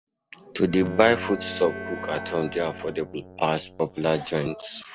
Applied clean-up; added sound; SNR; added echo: none; Bowed string instrument + Keyboard (musical); 12 dB; none.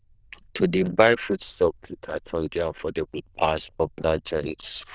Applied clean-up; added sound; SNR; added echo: neural diffusion model UNIVERSE++.